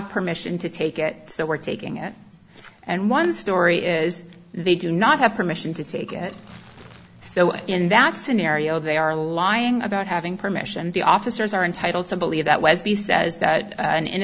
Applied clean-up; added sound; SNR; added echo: none; none; none; none.